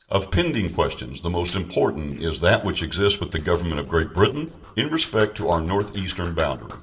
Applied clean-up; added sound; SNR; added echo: neural separator model SepFormer DNS4.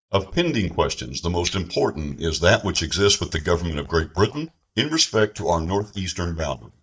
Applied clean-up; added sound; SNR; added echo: neural mask model DeepFilterNet 3.